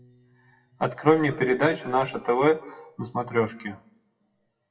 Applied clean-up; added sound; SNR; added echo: classical method WPE with log-MMSE.